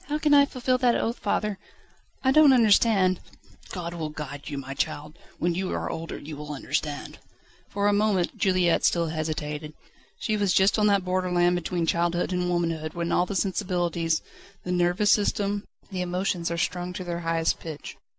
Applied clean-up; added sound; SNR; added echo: none; none; none; none.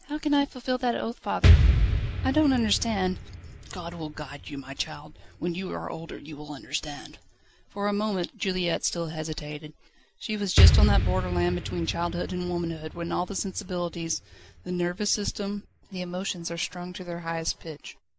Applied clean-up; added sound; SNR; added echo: none; Explosion; -1 dB; none.